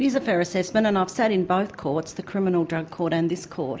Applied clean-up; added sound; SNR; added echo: none; none; none; none.